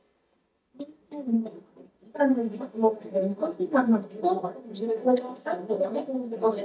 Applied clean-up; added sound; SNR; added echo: neural mask model DeepFilterNet 3.